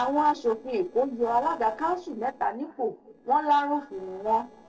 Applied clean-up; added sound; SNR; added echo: neural separator model SepFormer DNS4.